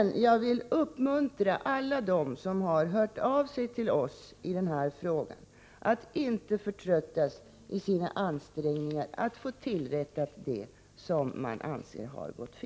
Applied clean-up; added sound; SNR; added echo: none; none; none; none.